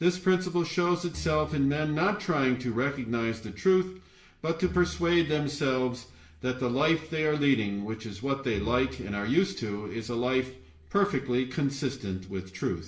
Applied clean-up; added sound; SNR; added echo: none; Bowed string instrument; 18 dB; reverberation time 0.5 s.